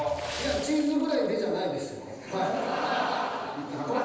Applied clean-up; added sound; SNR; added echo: none; Water / Splash, splatter; 17 dB; reverberation time 1.1 s.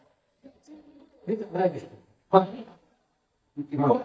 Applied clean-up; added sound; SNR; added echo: neural mask model DeepFilterNet 3.